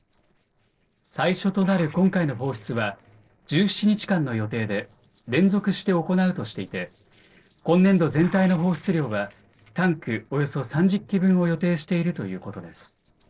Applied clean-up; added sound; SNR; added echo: neural separator model SepFormer DNS4.